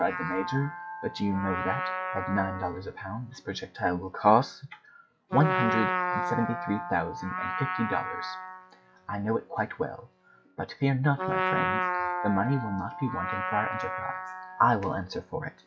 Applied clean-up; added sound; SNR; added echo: classical method log-MMSE.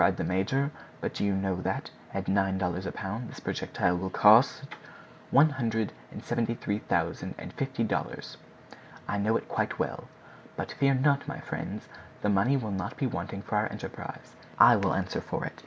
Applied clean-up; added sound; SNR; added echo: none; none; none; none.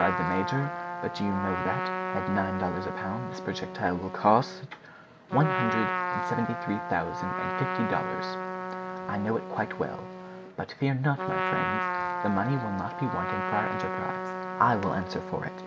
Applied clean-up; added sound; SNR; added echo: none; Trumpet; 2 dB; none.